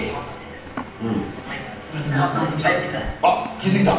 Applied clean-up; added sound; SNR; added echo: none; Livestock, farm animals, working animals; 16 dB; reverberation time 0.9 s.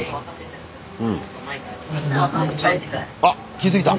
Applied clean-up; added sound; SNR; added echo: none; none; none; none.